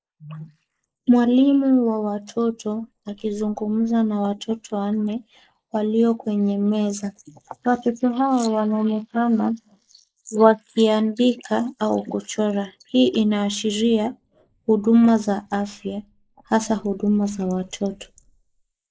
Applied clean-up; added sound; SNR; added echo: neural mask model Resemble Enhance denoiser.